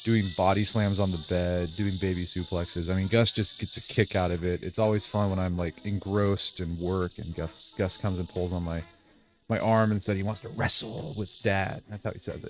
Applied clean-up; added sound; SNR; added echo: neural mask model RNNoise.